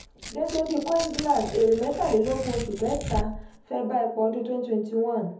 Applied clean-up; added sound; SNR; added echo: none; Tearing; 11 dB; reverberation time 0.6 s.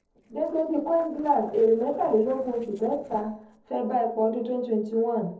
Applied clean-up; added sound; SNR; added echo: neural separator model SepFormer DNS4.